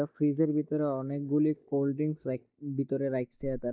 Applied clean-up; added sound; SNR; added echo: neural mask model DeepFilterNet 3.